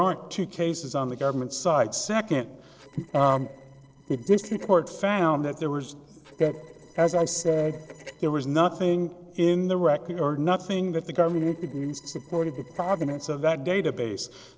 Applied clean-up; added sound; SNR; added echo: neural separator model SepFormer DNS4.